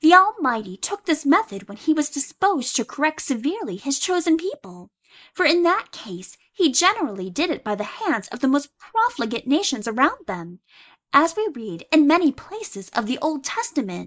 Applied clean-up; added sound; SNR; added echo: neural mask model Resemble Enhance denoiser.